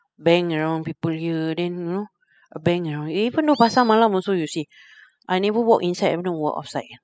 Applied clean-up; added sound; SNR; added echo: classical method spectral subtraction.